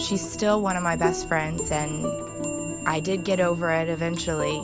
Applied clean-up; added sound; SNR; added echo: none; Clock; 13 dB; none.